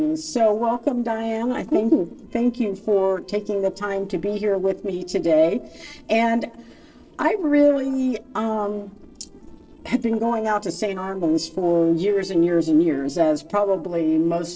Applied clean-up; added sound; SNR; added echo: neural separator model SepFormer DNS4.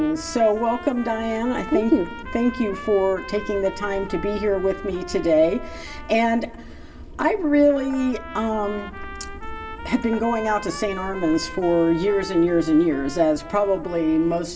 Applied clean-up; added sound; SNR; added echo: none; Trumpet; 16 dB; reverberation time 2.1 s.